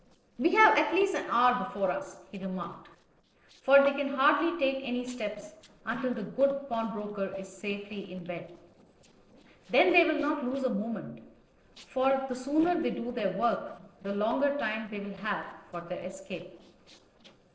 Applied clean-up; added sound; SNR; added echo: neural separator model SepFormer DNS4.